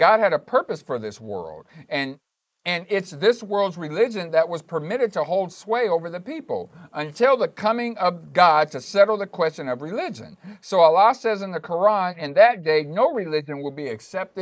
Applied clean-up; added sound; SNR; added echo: neural mask model Resemble Enhance denoiser.